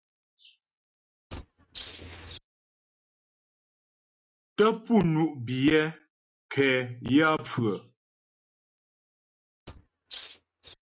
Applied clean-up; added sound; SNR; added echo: neural mask model RNNoise.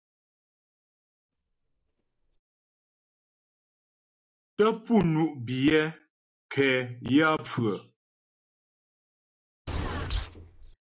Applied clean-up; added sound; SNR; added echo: neural mask model DeepFilterNet 3.